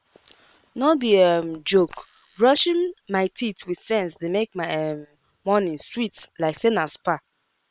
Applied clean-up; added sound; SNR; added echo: neural separator model SepFormer WHAM!.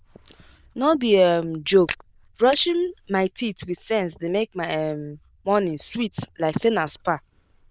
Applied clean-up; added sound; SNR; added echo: neural diffusion model UNIVERSE++.